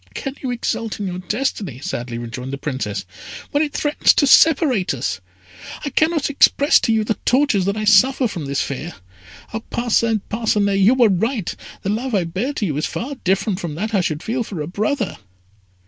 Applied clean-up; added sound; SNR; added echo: none; none; none; none.